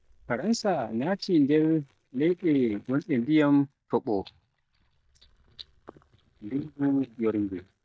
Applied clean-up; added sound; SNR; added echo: neural mask model DeepFilterNet 3.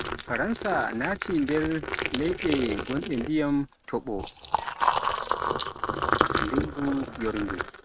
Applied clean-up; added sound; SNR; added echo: neural mask model RNNoise.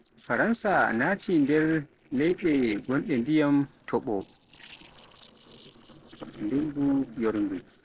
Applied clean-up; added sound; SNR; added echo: neural separator model SepFormer DNS4.